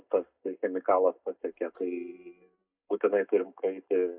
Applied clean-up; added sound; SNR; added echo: neural mask model DeepFilterNet 3.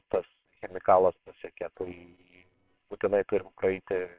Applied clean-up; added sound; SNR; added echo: neural separator model SepFormer WHAMR!.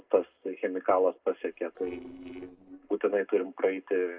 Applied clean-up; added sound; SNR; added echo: neural separator model SepFormer DNS4.